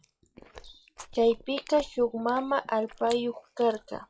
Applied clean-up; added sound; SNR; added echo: classical method WPE with log-MMSE.